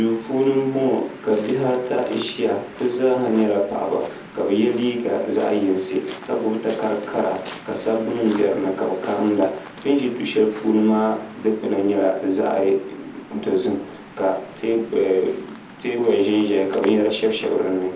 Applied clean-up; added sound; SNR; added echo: none; Waves, surf; 18 dB; reverberation time 0.7 s.